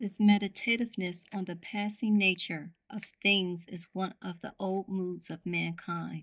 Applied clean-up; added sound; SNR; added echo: neural mask model DeepFilterNet 3.